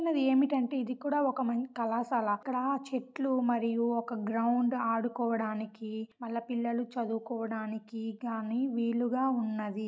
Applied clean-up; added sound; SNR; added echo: none; none; none; none.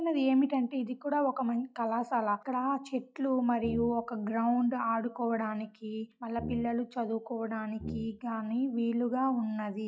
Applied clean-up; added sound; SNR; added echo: classical method log-MMSE.